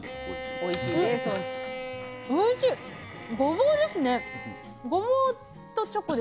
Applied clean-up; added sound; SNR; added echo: none; Bowed string instrument; 10 dB; none.